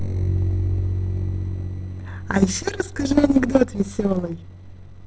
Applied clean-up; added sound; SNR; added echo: neural separator model SepFormer DNS4.